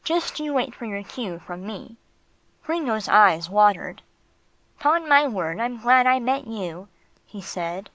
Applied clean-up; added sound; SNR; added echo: none; none; none; none.